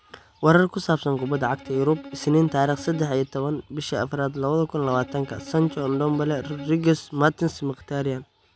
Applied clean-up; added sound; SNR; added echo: none; Bowed string instrument; 18 dB; none.